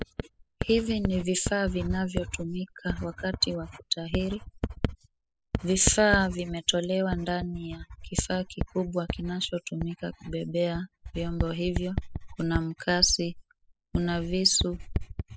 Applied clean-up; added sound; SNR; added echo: classical method spectral subtraction.